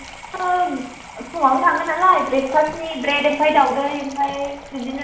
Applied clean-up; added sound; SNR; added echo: none; Sink (filling or washing) / Water tap, faucet; 17 dB; reverberation time 0.7 s.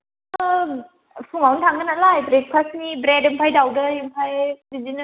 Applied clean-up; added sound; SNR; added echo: none; none; none; none.